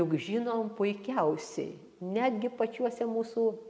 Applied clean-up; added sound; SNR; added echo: none; none; none; none.